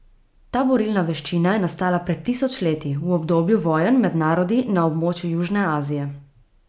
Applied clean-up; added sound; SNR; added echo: none; none; none; none.